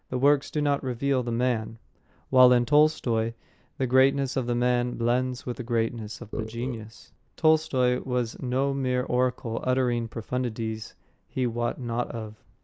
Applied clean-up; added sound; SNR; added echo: neural mask model Resemble Enhance denoiser.